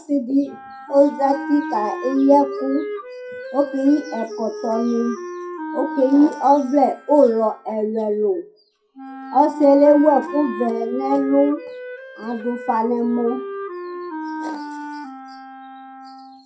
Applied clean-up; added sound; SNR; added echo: classical method WPE with log-MMSE.